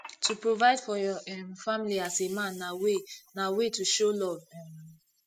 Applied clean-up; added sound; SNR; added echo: classical method spectral subtraction.